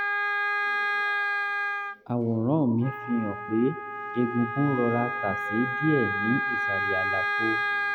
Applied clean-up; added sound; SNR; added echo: none; Wind instrument, woodwind instrument; 0 dB; none.